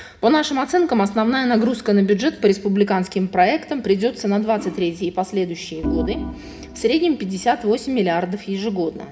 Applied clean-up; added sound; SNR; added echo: none; Organ; 9 dB; reverberation time 0.3 s.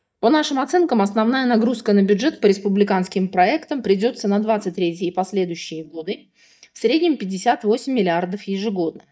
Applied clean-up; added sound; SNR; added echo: neural mask model DeepFilterNet 3.